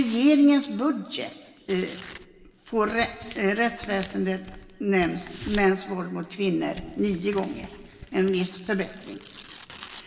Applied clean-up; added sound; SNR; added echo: none; Tearing; 17 dB; reverberation time 1.8 s.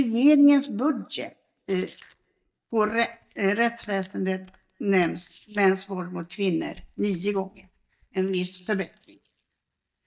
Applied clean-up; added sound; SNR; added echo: neural mask model DeepFilterNet 3.